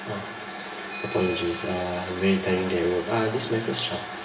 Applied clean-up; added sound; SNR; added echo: none; Bell; 18 dB; reverberation time 1.1 s.